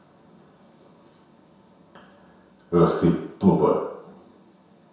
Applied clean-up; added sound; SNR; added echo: none; none; none; reverberation time 0.7 s.